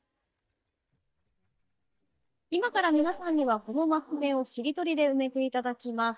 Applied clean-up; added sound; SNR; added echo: neural mask model DeepFilterNet 3.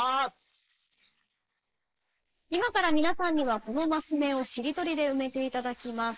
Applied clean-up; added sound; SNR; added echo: neural mask model Resemble Enhance denoiser.